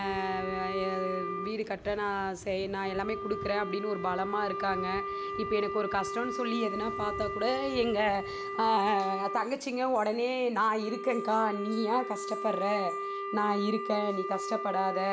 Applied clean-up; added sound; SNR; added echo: none; Wind instrument, woodwind instrument; 6 dB; none.